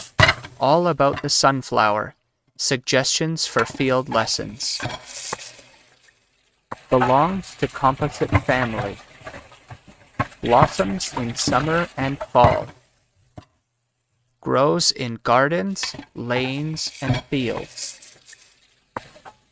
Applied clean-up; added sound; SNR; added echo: neural mask model RNNoise.